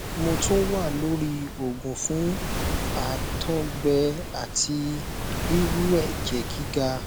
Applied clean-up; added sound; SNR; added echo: none; Waves, surf; 3 dB; none.